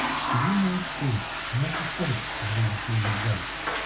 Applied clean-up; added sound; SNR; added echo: none; Toilet flush / Water; 2 dB; reverberation time 0.4 s.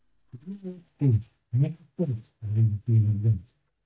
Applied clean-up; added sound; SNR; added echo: neural mask model DeepFilterNet 3.